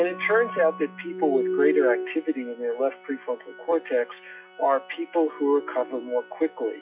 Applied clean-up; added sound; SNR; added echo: classical method log-MMSE.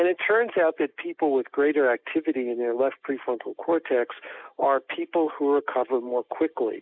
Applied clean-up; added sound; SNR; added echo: neural mask model Resemble Enhance denoiser.